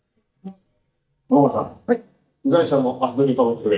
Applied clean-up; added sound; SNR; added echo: neural mask model DeepFilterNet 3.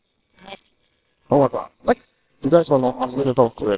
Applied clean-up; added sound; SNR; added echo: neural separator model SepFormer WHAMR!.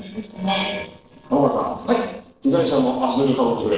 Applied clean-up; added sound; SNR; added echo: neural separator model SepFormer DNS4.